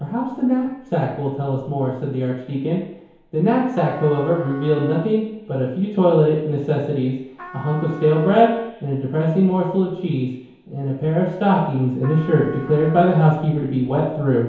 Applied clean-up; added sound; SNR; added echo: none; Trumpet; 20 dB; reverberation time 1.0 s.